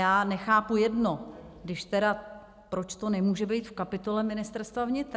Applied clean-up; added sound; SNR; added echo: none; none; none; none.